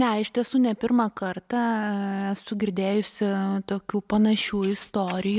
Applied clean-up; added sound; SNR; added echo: none; none; none; none.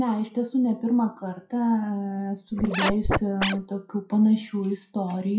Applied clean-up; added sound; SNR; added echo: classical method WPE with log-MMSE.